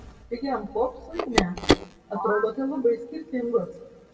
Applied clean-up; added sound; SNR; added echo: none; Telephone; 0 dB; reverberation time 1.1 s.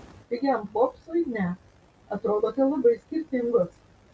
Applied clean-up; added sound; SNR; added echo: none; none; none; none.